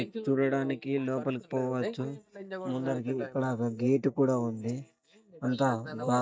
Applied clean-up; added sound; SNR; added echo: neural mask model DeepFilterNet 3.